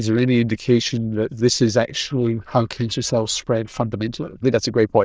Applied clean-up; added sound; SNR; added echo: neural diffusion model UNIVERSE++.